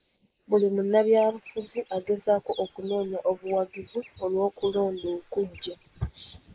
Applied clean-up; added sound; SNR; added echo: neural mask model Resemble Enhance denoiser.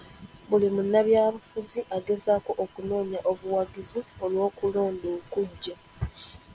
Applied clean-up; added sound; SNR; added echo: none; none; none; none.